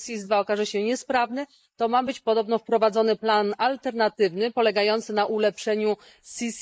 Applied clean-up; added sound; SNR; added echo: neural mask model Resemble Enhance denoiser.